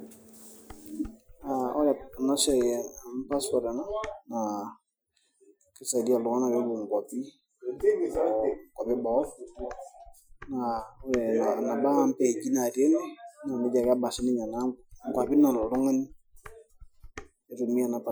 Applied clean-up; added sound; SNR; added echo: classical method Wiener filter.